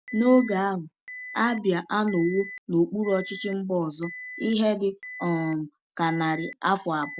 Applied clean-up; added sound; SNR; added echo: none; Alarm; 15 dB; none.